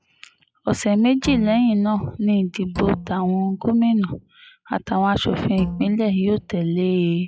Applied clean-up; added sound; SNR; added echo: classical method log-MMSE.